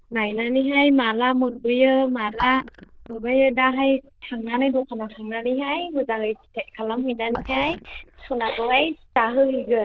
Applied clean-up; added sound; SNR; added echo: neural diffusion model UNIVERSE++.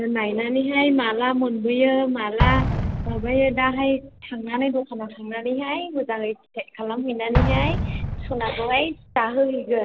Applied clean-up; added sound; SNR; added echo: none; Explosion; 5 dB; none.